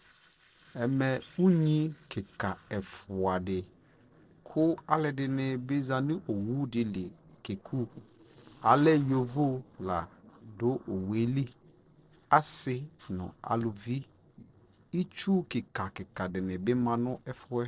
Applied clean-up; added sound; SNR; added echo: neural separator model SepFormer DNS4.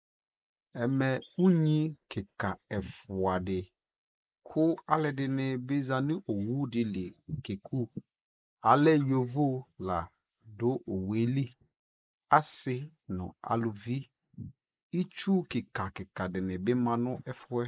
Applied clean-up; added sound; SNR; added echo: neural mask model Resemble Enhance denoiser.